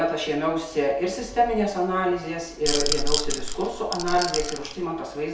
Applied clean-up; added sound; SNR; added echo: none; Rattle / Rattle (instrument); 0 dB; reverberation time 0.2 s.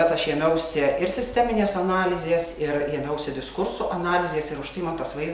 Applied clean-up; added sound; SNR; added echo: none; none; none; none.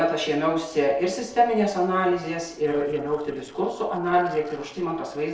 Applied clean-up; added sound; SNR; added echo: neural separator model SepFormer DNS4.